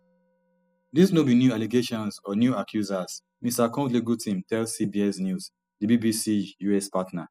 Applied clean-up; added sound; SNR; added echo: classical method spectral subtraction.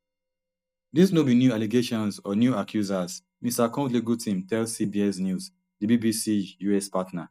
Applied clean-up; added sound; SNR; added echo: neural mask model DeepFilterNet 3.